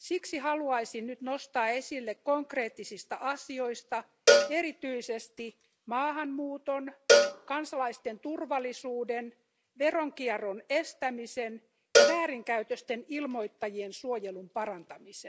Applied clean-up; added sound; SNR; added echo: none; Cowbell; -5 dB; none.